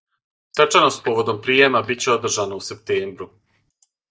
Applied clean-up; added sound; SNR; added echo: neural mask model DeepFilterNet 3.